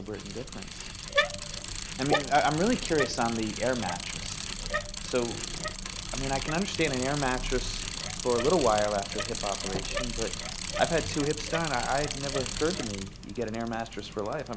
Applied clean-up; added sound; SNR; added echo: none; Bicycle; 4 dB; none.